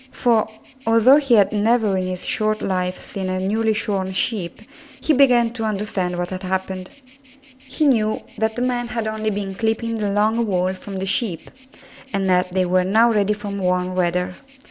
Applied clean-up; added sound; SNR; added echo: none; Insect; 15 dB; none.